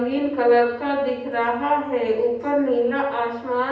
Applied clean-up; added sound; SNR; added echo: none; none; none; reverberation time 0.9 s.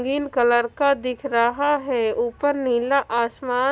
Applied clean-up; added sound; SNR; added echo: none; none; none; none.